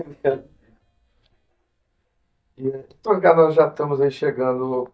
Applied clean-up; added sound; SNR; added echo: neural mask model DeepFilterNet 3.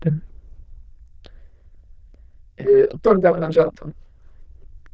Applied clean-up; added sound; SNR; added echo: neural diffusion model UNIVERSE++.